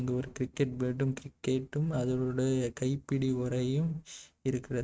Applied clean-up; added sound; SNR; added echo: neural mask model RNNoise.